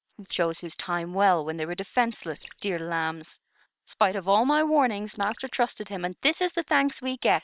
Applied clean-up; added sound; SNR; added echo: neural separator model SepFormer WHAM!.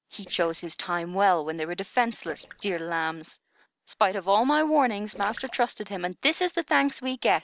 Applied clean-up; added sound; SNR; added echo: neural separator model SepFormer DNS4.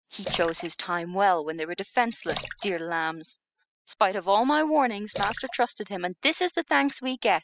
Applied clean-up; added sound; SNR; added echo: classical method spectral subtraction.